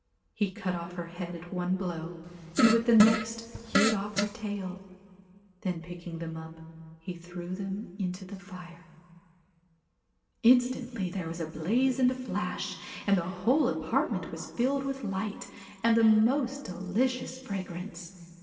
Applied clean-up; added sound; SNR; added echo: none; Fart; 0 dB; reverberation time 2.3 s.